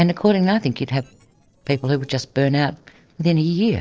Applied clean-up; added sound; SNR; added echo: neural separator model SepFormer DNS4.